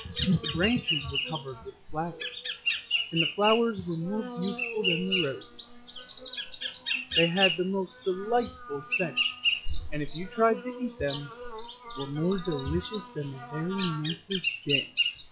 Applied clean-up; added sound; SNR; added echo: classical method log-MMSE.